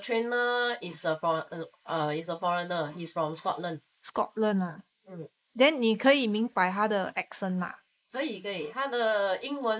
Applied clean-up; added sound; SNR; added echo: neural mask model Resemble Enhance denoiser.